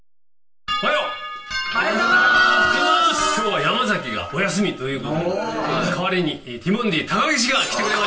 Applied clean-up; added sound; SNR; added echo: none; none; none; reverberation time 0.3 s.